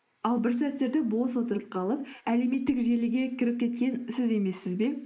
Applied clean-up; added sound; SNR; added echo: neural mask model Resemble Enhance denoiser.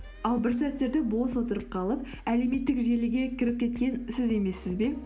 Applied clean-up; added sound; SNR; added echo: none; none; none; none.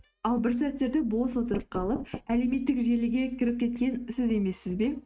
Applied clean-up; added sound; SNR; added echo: neural mask model RNNoise.